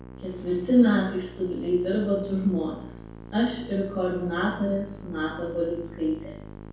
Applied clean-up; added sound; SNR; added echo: none; Musical instrument; 15 dB; reverberation time 0.6 s.